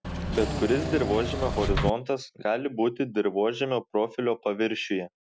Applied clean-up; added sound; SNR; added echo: none; Engine / Mechanisms; 2 dB; none.